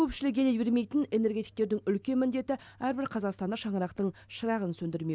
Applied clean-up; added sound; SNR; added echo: none; none; none; none.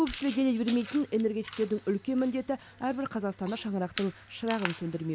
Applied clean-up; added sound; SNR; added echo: none; Chewing, mastication; 15 dB; none.